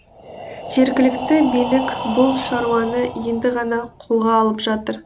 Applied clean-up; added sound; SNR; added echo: none; Breathing; 10 dB; none.